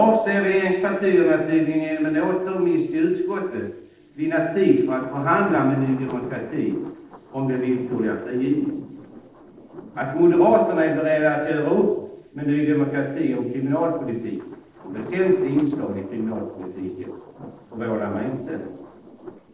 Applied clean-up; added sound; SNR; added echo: neural separator model SepFormer DNS4.